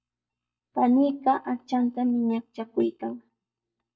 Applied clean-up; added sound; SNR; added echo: neural mask model DeepFilterNet 3.